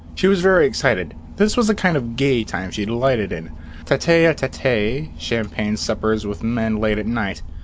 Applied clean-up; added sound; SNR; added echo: none; Engine / Boat, Water vehicle; 14 dB; none.